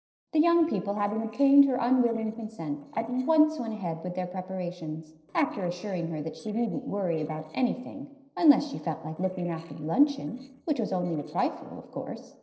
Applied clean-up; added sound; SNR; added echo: neural separator model SepFormer DNS4.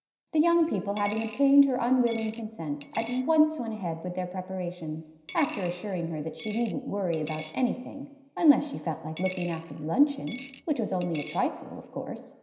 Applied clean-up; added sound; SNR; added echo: none; Coin (dropping); 14 dB; reverberation time 0.9 s.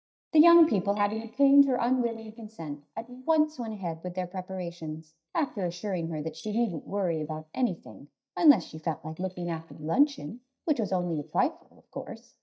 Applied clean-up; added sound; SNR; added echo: neural mask model DeepFilterNet 3.